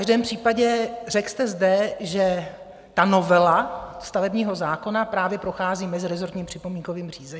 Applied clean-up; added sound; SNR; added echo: none; none; none; none.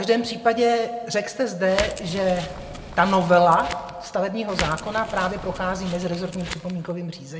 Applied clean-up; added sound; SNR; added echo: none; Crackle; 12 dB; reverberation time 1.3 s.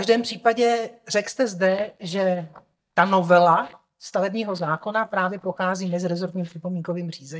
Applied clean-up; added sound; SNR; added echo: neural mask model DeepFilterNet 3.